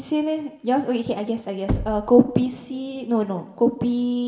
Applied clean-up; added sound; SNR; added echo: none; Knock / Wood; 10 dB; reverberation time 2.9 s.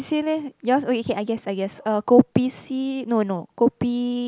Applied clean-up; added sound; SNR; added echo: none; none; none; none.